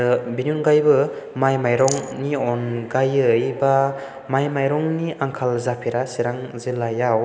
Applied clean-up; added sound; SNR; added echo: none; Rattle; 14 dB; none.